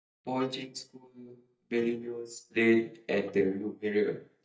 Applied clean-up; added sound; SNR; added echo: neural mask model DeepFilterNet 3.